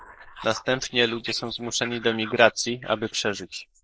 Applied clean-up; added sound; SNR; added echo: neural mask model Resemble Enhance denoiser.